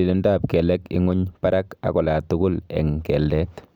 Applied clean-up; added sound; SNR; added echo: none; none; none; none.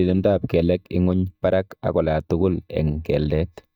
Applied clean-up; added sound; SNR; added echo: neural mask model DeepFilterNet 3.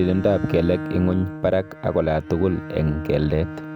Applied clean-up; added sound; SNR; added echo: none; Bowed string instrument; 11 dB; none.